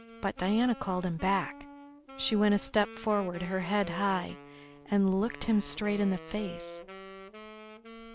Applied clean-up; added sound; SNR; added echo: none; Wind instrument, woodwind instrument; 16 dB; none.